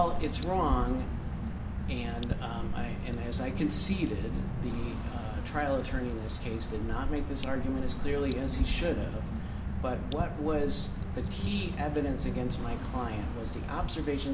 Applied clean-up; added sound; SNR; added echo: none; Drip / Water; -2 dB; reverberation time 0.7 s.